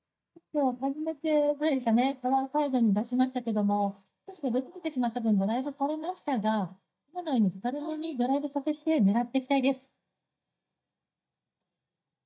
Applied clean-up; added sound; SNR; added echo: neural mask model DeepFilterNet 3.